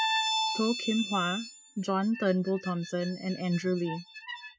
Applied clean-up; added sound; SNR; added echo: classical method Wiener filter.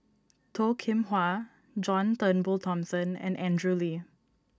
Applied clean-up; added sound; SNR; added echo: none; none; none; none.